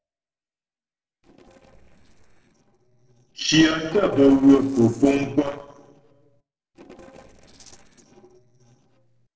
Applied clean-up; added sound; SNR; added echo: neural separator model SepFormer DNS4.